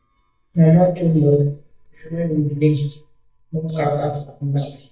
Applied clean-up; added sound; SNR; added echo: neural mask model DeepFilterNet 3.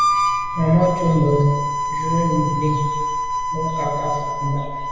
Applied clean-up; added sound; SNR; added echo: none; Harmonica; 1 dB; reverberation time 1.0 s.